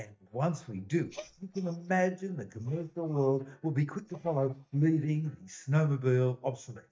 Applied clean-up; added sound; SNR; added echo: neural mask model DeepFilterNet 3.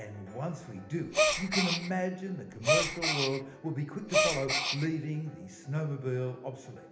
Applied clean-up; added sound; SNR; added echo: none; Gasp; -5 dB; reverberation time 1.0 s.